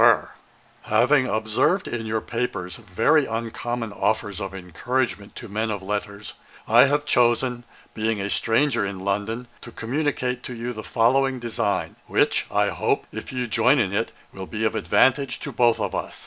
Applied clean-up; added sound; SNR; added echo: none; none; none; none.